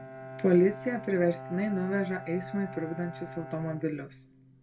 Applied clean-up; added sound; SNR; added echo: none; Bowed string instrument; 13 dB; reverberation time 0.2 s.